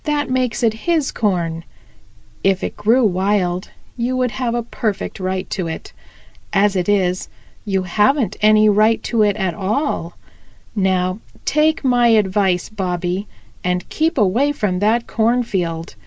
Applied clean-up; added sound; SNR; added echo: none; none; none; none.